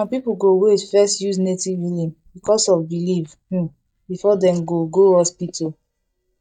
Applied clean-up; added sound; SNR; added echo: neural mask model DeepFilterNet 3.